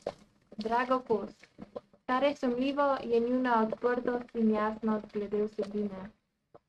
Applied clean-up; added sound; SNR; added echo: neural mask model RNNoise.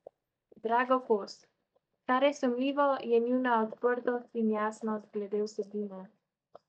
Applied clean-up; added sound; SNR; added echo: neural mask model DeepFilterNet 3.